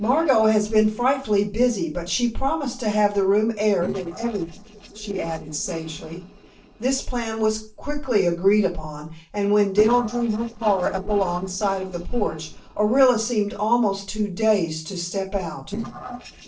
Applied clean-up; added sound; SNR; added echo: neural separator model SepFormer DNS4.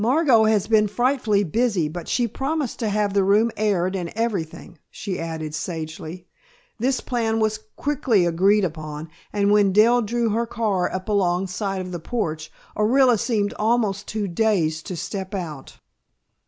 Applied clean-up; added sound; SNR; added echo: none; none; none; none.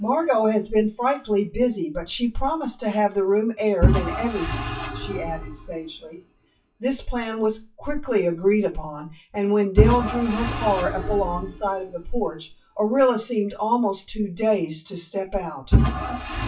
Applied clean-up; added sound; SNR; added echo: classical method WPE with log-MMSE.